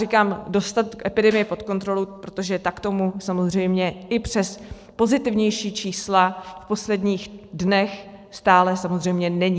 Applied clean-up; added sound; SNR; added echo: neural separator model SepFormer DNS4.